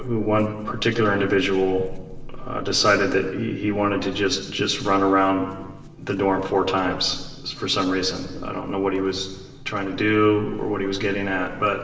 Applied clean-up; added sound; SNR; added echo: none; Chewing, mastication / Livestock, farm animals, working animals; 14 dB; reverberation time 1.1 s.